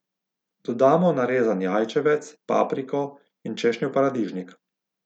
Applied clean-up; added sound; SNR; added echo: none; none; none; none.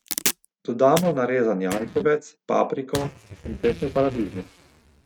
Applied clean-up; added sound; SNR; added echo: neural mask model RNNoise.